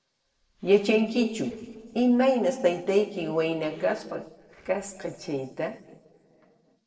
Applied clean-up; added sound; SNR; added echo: neural separator model SepFormer DNS4.